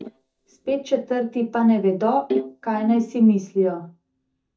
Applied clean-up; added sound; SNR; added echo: neural mask model DeepFilterNet 3.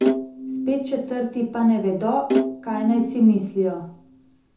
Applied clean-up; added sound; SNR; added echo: none; Bowed string instrument; 5 dB; reverberation time 0.5 s.